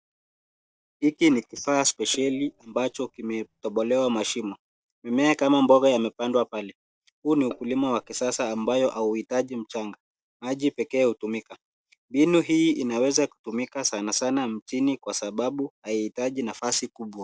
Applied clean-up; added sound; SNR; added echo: neural mask model DeepFilterNet 3.